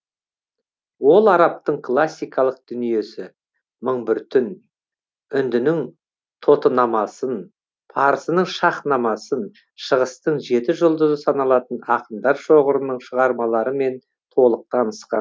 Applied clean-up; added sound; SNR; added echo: none; none; none; none.